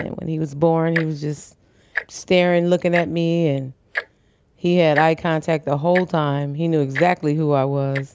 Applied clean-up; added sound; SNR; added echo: none; Tick-tock; 14 dB; none.